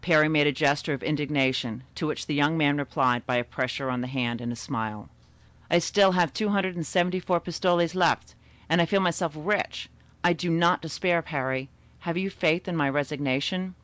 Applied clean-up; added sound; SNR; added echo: none; none; none; none.